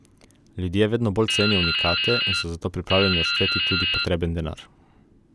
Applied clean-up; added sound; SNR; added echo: none; Drip; -1 dB; none.